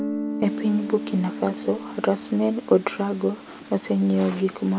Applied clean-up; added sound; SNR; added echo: none; Guitar; 10 dB; none.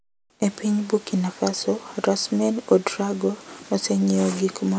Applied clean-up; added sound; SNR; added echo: none; none; none; none.